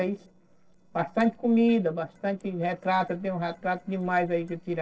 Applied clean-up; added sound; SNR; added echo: neural separator model SepFormer DNS4.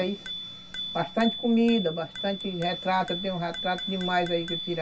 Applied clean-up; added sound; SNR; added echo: none; Bicycle bell; 9 dB; reverberation time 0.2 s.